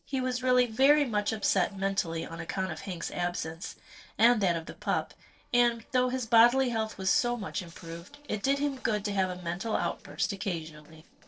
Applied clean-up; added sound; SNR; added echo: neural separator model SepFormer DNS4.